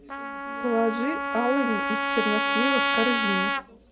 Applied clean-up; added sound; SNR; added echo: none; Trumpet; -1 dB; reverberation time 1.3 s.